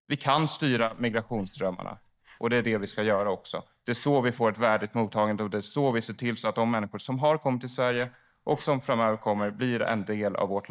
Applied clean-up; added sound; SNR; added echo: neural mask model DeepFilterNet 3.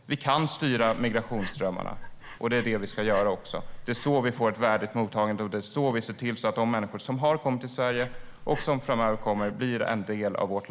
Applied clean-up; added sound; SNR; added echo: none; Breathing; 10 dB; none.